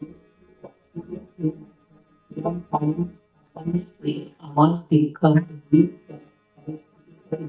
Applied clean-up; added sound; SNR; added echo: neural mask model DeepFilterNet 3.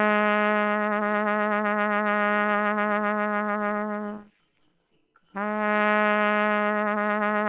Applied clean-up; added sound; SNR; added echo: neural separator model SepFormer WHAMR!.